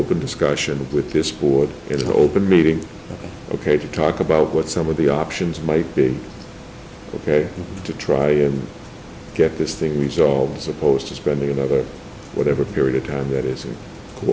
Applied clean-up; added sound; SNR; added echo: none; none; none; none.